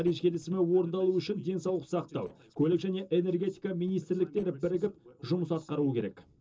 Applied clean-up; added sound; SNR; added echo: neural separator model SepFormer DNS4.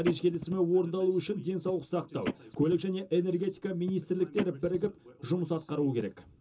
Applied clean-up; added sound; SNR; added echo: none; Telephone; 13 dB; reverberation time 0.2 s.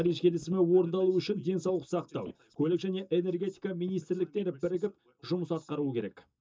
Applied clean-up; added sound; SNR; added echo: neural mask model DeepFilterNet 3.